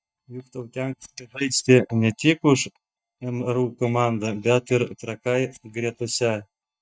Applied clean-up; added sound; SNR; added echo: neural mask model DeepFilterNet 3.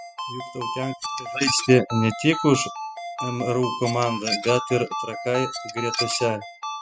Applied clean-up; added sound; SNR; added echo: classical method spectral subtraction.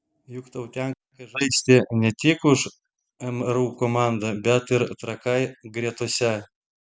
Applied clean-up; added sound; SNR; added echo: none; none; none; none.